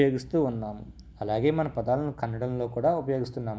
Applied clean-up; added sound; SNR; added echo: none; none; none; none.